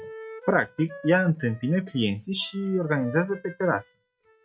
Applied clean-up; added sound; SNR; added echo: neural mask model RNNoise.